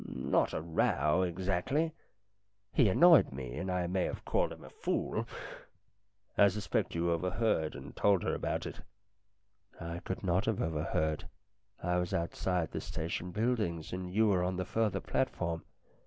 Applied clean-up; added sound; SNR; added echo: none; none; none; none.